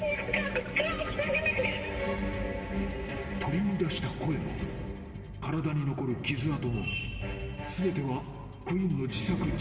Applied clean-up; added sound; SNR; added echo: none; none; none; reverberation time 2.5 s.